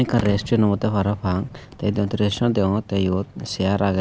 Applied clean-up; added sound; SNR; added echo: none; Fireworks; 17 dB; none.